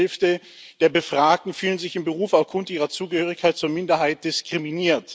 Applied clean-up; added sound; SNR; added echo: none; none; none; none.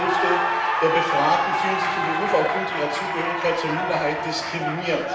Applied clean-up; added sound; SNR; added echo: none; Cheering; -1 dB; reverberation time 0.8 s.